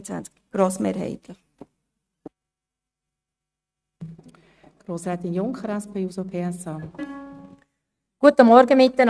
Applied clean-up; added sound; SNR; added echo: neural mask model RNNoise.